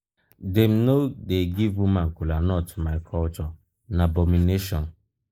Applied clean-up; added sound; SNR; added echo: neural mask model Resemble Enhance denoiser.